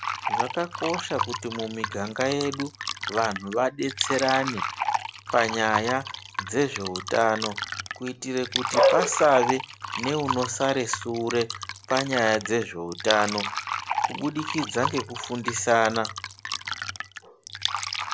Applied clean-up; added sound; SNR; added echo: none; Fill (with liquid); 5 dB; none.